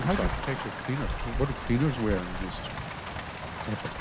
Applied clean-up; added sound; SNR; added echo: none; Rain; 2 dB; none.